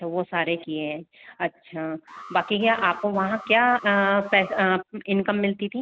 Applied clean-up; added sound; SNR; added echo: none; Alarm; 19 dB; none.